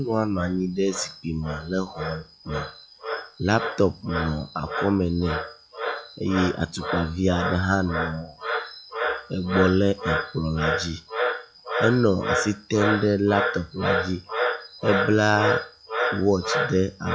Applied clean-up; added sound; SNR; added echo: classical method log-MMSE.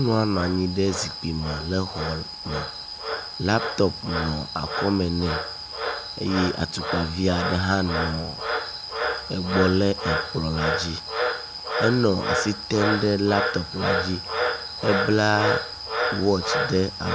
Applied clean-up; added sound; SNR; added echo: none; Frog; 3 dB; none.